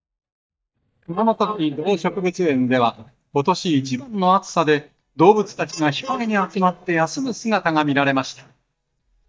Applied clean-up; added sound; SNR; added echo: neural mask model DeepFilterNet 3.